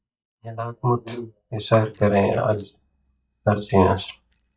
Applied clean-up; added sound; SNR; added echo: neural mask model DeepFilterNet 3.